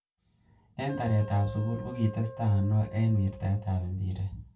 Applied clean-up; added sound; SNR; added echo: none; Wind instrument, woodwind instrument; 16 dB; reverberation time 0.2 s.